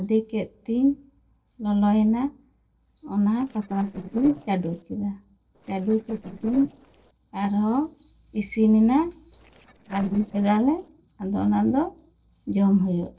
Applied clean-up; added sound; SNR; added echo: neural separator model SepFormer DNS4.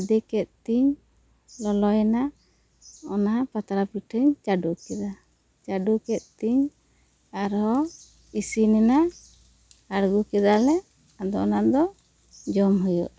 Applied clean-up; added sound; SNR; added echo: none; none; none; none.